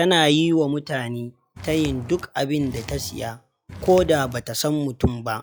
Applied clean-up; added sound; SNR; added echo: classical method log-MMSE.